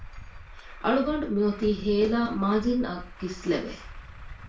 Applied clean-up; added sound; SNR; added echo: none; Truck; 14 dB; reverberation time 0.3 s.